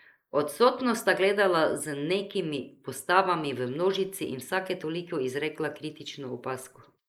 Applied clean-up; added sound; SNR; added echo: neural mask model Resemble Enhance denoiser.